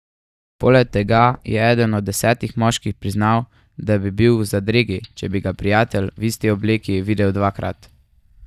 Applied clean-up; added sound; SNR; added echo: neural mask model DeepFilterNet 3.